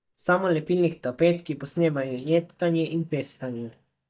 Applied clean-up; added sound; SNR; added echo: neural mask model DeepFilterNet 3.